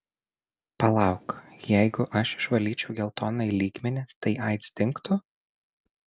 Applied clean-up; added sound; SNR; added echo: none; none; none; none.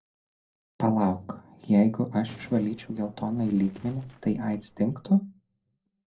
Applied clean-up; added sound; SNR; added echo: neural separator model SepFormer DNS4.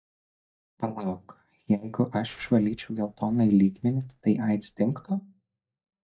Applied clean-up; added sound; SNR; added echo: neural mask model DeepFilterNet 3.